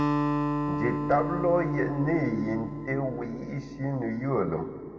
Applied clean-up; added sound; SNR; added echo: none; Acoustic guitar; 3 dB; reverberation time 1.8 s.